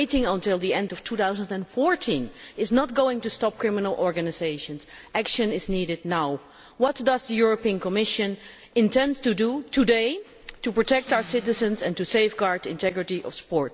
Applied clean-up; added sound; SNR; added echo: none; Squeak / Cupboard open or close; 14 dB; none.